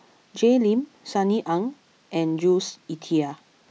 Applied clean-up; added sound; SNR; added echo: none; none; none; none.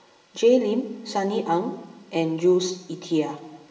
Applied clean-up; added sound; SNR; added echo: none; none; none; reverberation time 1.0 s.